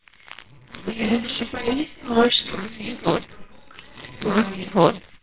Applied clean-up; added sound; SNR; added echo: neural separator model SepFormer WHAMR!.